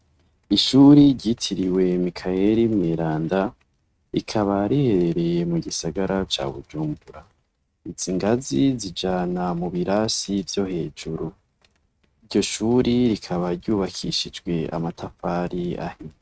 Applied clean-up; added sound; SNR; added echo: neural mask model RNNoise.